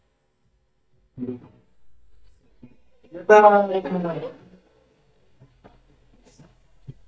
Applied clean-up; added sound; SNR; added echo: neural mask model DeepFilterNet 3.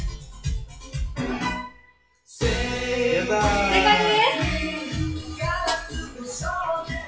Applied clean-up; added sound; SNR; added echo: classical method WPE with log-MMSE.